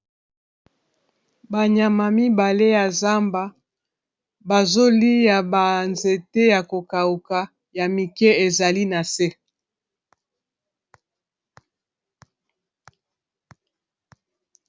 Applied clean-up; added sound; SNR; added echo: none; none; none; none.